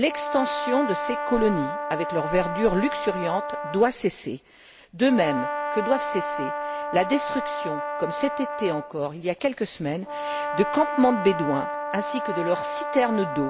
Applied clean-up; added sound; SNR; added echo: none; Brass instrument; 5 dB; none.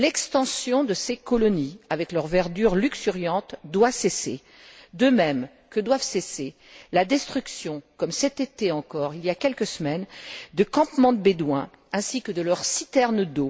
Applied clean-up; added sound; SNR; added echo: none; none; none; none.